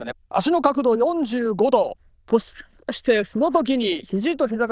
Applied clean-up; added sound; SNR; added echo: neural diffusion model UNIVERSE++.